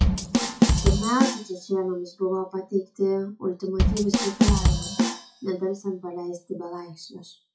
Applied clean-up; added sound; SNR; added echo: classical method WPE with log-MMSE.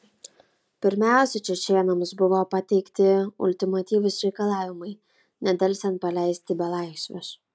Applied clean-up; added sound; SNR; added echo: none; none; none; none.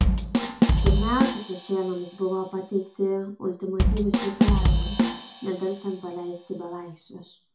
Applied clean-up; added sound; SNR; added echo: none; Bass drum / Drum kit; -4 dB; reverberation time 0.3 s.